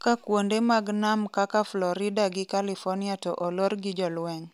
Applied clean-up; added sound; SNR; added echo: none; none; none; none.